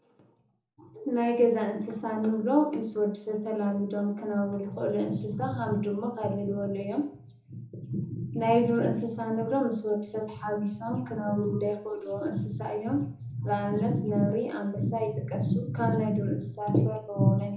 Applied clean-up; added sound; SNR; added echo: none; none; none; reverberation time 1.0 s.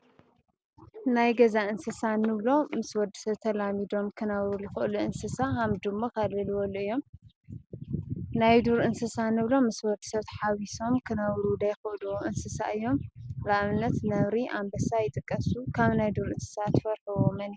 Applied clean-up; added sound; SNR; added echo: none; none; none; none.